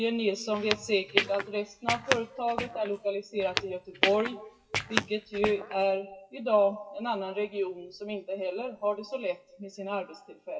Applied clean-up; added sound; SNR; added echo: classical method WPE with log-MMSE.